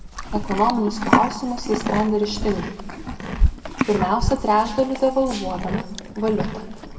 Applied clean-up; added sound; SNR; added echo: none; Livestock, farm animals, working animals; 2 dB; reverberation time 1.4 s.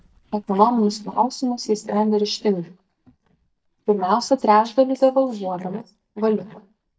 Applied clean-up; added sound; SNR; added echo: neural mask model DeepFilterNet 3.